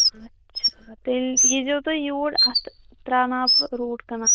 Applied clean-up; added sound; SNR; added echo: neural diffusion model UNIVERSE++.